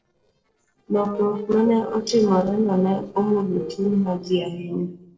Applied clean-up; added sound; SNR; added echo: neural separator model SepFormer DNS4.